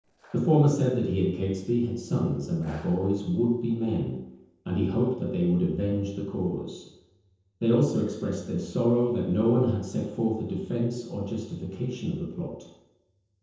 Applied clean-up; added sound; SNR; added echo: neural separator model SepFormer DNS4.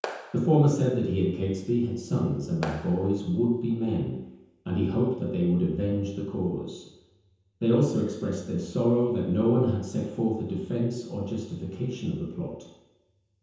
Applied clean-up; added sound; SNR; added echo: none; Clapping; 13 dB; reverberation time 0.9 s.